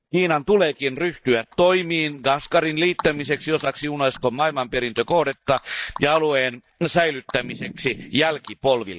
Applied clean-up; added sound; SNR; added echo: neural mask model DeepFilterNet 3.